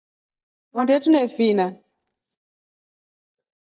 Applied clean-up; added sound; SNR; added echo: neural mask model DeepFilterNet 3.